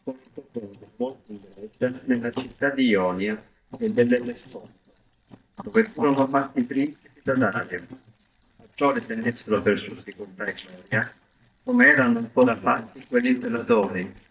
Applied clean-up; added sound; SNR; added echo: neural mask model DeepFilterNet 3.